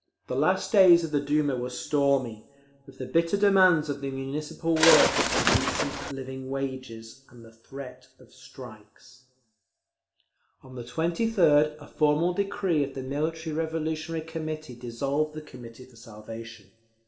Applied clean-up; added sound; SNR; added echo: none; Bird; -3 dB; reverberation time 1.9 s.